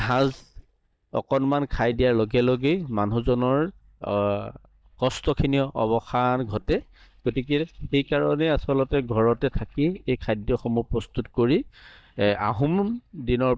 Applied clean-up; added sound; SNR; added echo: neural mask model DeepFilterNet 3.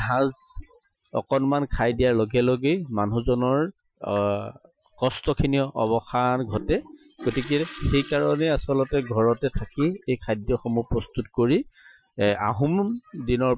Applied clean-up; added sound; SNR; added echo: classical method Wiener filter.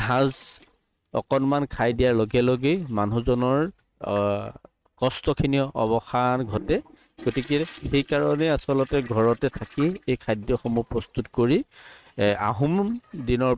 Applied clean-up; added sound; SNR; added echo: neural mask model RNNoise.